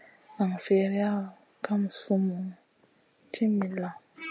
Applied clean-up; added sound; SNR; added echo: none; none; none; none.